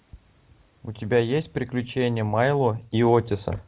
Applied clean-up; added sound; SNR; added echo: none; none; none; none.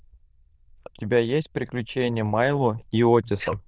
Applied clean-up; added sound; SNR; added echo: neural diffusion model UNIVERSE++.